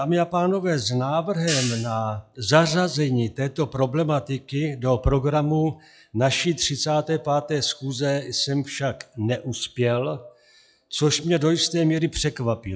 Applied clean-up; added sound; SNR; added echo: classical method log-MMSE.